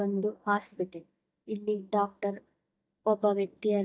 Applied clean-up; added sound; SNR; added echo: neural mask model DeepFilterNet 3.